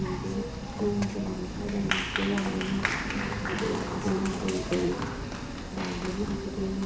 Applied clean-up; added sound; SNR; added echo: none; Applause; 0 dB; reverberation time 0.2 s.